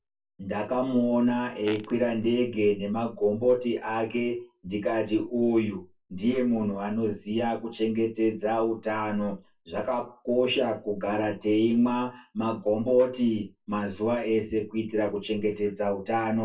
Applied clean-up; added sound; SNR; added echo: none; Fart; 17 dB; reverberation time 0.2 s.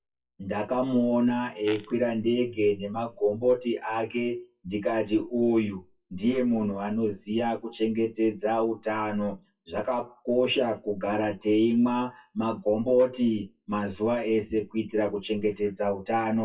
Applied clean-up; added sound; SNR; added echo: classical method WPE with log-MMSE.